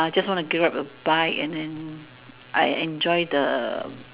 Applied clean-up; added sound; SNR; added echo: none; none; none; none.